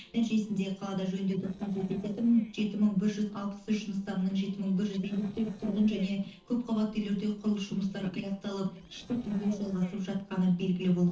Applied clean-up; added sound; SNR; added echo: neural separator model SepFormer DNS4.